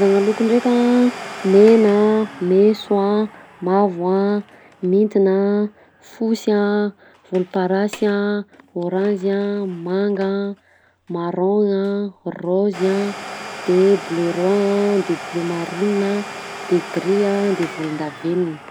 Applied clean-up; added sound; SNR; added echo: none; Domestic sounds, home sounds; 16 dB; none.